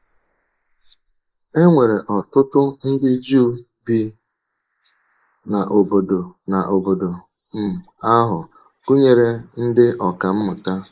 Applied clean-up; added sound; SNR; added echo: neural mask model Resemble Enhance denoiser.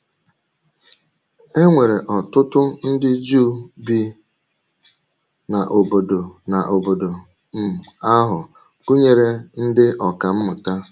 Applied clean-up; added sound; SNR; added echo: none; none; none; none.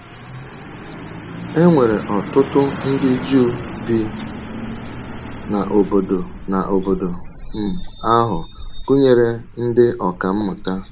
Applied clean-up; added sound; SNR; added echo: none; Truck; 10 dB; none.